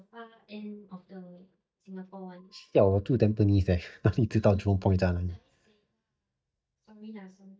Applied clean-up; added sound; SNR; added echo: neural mask model DeepFilterNet 3.